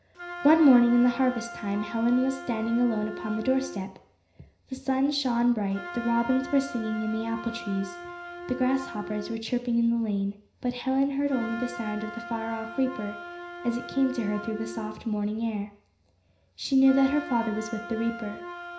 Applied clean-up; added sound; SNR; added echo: none; Wind instrument, woodwind instrument; 13 dB; reverberation time 0.5 s.